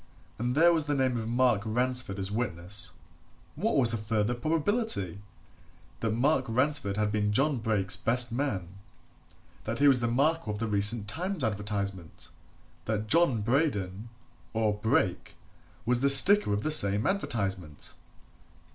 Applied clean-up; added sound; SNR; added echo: none; none; none; none.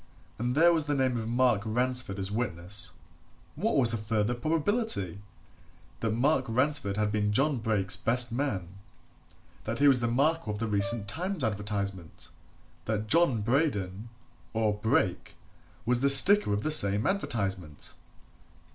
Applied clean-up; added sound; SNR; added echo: none; Brass instrument; 15 dB; none.